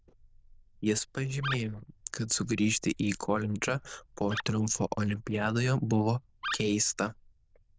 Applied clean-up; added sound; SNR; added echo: neural diffusion model UNIVERSE++.